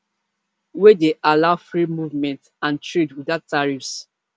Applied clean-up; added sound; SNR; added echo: none; none; none; none.